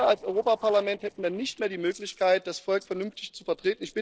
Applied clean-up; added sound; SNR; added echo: neural separator model SepFormer DNS4.